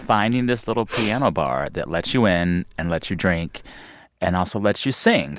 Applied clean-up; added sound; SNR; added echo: none; none; none; none.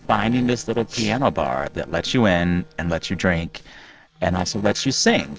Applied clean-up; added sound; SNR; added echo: neural separator model SepFormer DNS4.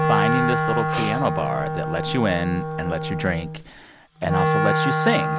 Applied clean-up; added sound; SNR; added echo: none; Wind instrument, woodwind instrument; -1 dB; none.